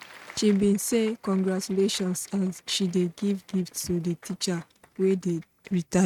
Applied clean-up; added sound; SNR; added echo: neural mask model RNNoise.